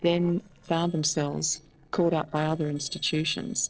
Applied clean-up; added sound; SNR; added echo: neural separator model SepFormer DNS4.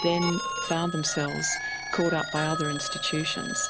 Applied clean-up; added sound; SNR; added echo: none; Telephone; 4 dB; none.